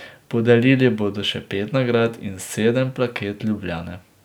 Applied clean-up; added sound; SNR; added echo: none; none; none; none.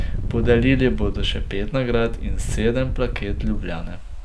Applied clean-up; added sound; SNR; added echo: none; Engine; 1 dB; none.